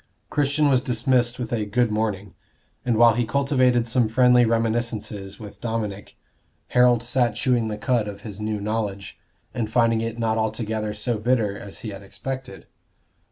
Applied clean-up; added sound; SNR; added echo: none; none; none; none.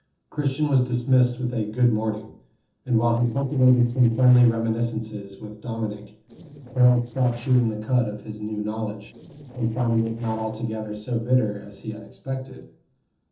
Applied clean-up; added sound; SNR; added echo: neural separator model SepFormer DNS4.